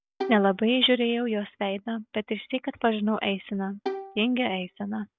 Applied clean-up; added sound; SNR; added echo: none; Bowed string instrument; 12 dB; none.